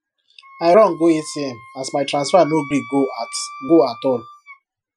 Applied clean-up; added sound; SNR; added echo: classical method Wiener filter.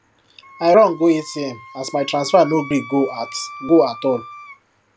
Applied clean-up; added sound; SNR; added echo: none; Wind instrument, woodwind instrument; 18 dB; none.